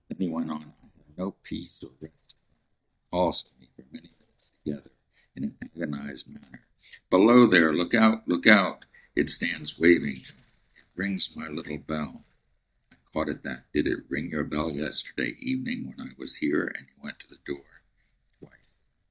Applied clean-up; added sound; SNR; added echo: neural mask model DeepFilterNet 3.